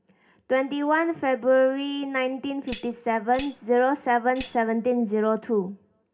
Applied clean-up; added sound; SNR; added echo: none; Tambourine; 19 dB; reverberation time 0.3 s.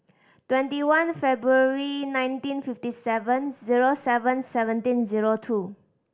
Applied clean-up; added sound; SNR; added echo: none; none; none; none.